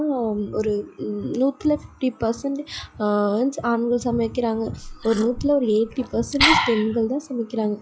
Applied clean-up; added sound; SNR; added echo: classical method log-MMSE.